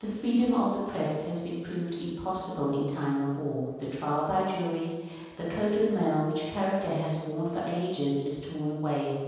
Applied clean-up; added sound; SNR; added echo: none; none; none; reverberation time 1.2 s.